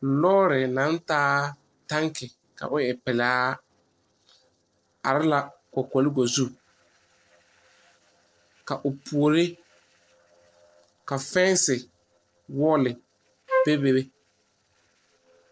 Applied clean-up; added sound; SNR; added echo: neural separator model SepFormer DNS4.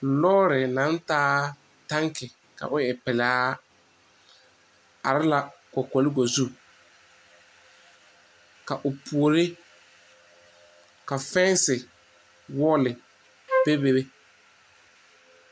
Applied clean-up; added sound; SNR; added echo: none; Wind instrument, woodwind instrument; -1 dB; none.